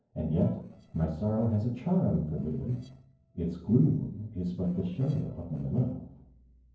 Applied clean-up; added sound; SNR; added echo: neural separator model SepFormer DNS4.